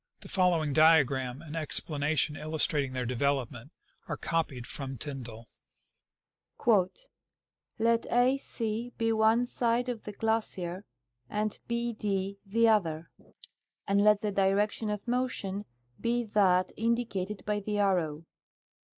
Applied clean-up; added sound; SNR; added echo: neural mask model Resemble Enhance denoiser.